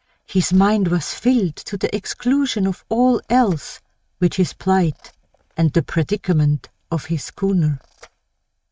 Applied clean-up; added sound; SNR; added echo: neural mask model RNNoise.